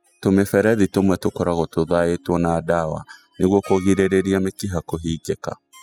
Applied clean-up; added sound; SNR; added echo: classical method spectral subtraction.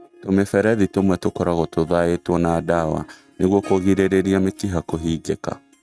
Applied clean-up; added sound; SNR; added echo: neural mask model RNNoise.